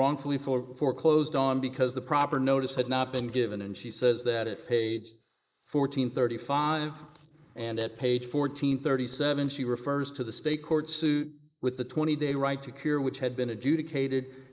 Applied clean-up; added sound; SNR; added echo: neural mask model Resemble Enhance denoiser.